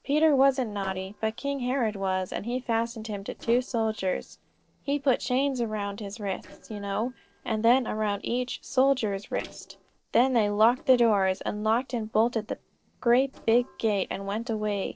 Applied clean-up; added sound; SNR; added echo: neural separator model SepFormer DNS4.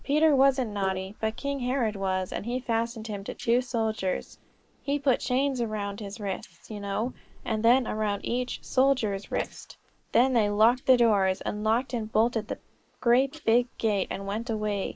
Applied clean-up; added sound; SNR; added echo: neural mask model Resemble Enhance denoiser.